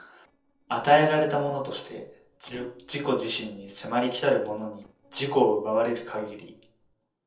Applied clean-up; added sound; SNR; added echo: neural separator model SepFormer DNS4.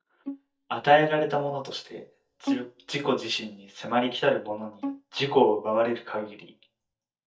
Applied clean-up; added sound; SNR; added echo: neural mask model DeepFilterNet 3.